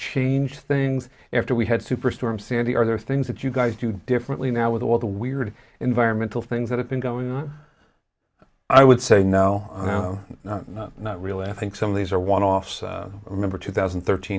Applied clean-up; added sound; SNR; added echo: none; none; none; none.